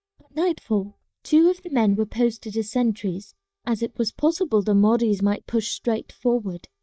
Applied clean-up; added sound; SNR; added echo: neural mask model DeepFilterNet 3.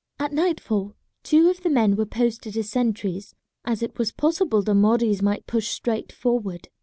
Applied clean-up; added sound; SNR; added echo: none; none; none; none.